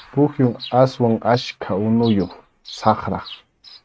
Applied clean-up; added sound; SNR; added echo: neural mask model RNNoise.